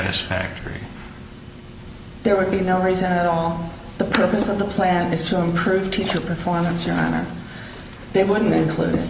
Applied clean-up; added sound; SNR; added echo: none; none; none; none.